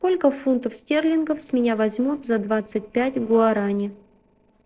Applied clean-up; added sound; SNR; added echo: neural separator model SepFormer DNS4.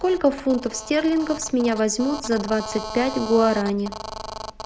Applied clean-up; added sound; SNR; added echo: none; Telephone; 12 dB; none.